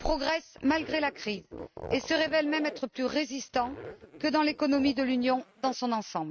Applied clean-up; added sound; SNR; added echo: neural mask model RNNoise.